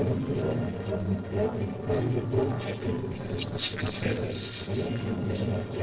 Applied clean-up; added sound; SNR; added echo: neural separator model SepFormer DNS4.